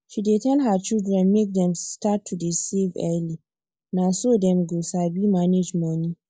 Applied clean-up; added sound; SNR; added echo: neural mask model Resemble Enhance denoiser.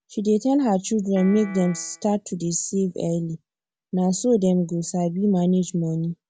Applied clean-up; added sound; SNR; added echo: none; Piano; 18 dB; none.